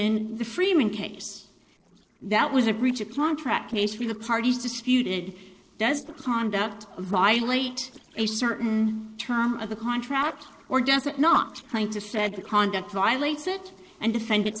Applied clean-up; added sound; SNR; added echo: neural separator model SepFormer DNS4.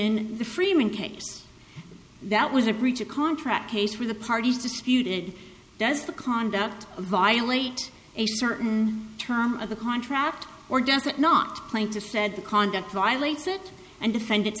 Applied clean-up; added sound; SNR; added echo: none; none; none; none.